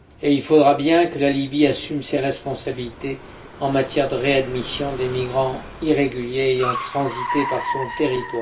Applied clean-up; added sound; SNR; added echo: none; Car; 12 dB; reverberation time 0.2 s.